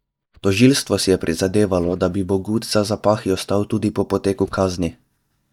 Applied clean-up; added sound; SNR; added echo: neural mask model DeepFilterNet 3.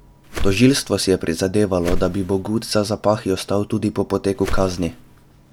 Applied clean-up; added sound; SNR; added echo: none; Whoosh, swoosh, swish; 5 dB; none.